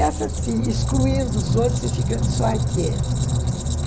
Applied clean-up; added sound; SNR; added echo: none; Squeak; -4 dB; none.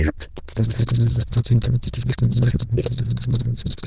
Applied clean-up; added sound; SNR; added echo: neural diffusion model UNIVERSE++.